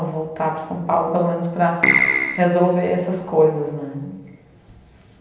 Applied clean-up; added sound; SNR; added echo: none; Keyboard (musical); -4 dB; reverberation time 0.9 s.